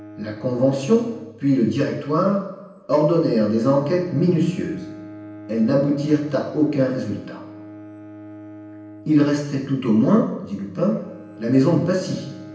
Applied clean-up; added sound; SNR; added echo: none; Bowed string instrument; 19 dB; reverberation time 0.9 s.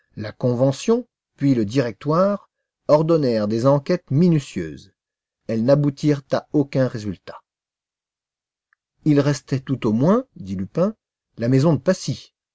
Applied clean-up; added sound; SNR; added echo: none; none; none; none.